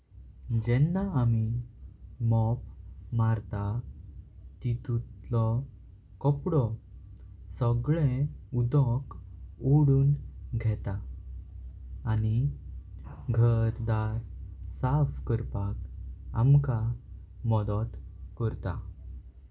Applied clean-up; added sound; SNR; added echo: none; none; none; none.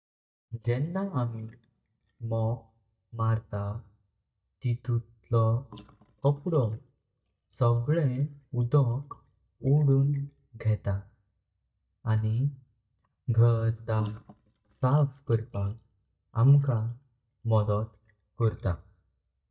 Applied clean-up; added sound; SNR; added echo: neural mask model DeepFilterNet 3.